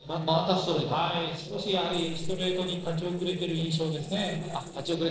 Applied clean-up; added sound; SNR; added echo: neural separator model SepFormer DNS4.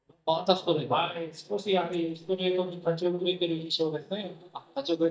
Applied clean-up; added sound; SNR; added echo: neural mask model DeepFilterNet 3.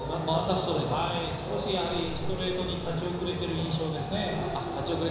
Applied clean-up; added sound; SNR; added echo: none; Cricket; 9 dB; reverberation time 1.0 s.